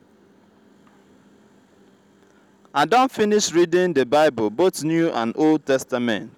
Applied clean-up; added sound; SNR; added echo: none; none; none; none.